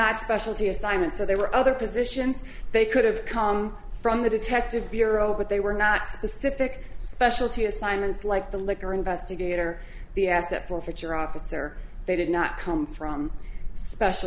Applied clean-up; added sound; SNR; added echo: none; none; none; none.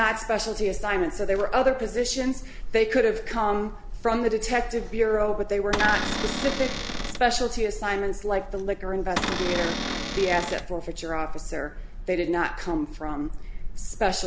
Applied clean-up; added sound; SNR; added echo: none; Cupboard open or close / Door; 4 dB; none.